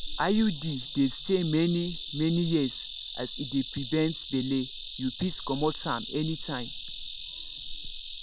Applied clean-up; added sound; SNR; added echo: none; Insect; 7 dB; none.